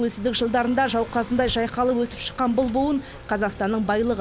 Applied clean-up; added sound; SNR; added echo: none; Motorcycle / Accelerating, revving, vroom; 16 dB; none.